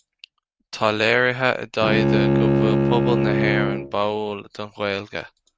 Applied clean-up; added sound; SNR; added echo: neural mask model RNNoise.